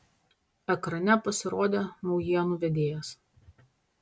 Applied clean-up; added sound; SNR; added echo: none; none; none; none.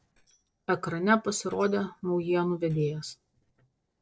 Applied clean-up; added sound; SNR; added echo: neural separator model SepFormer DNS4.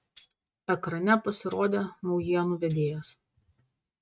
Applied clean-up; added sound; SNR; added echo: neural mask model RNNoise.